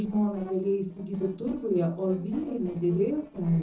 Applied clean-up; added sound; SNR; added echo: neural separator model SepFormer DNS4.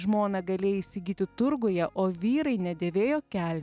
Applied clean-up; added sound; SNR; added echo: none; none; none; none.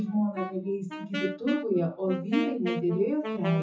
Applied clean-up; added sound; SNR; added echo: classical method WPE with log-MMSE.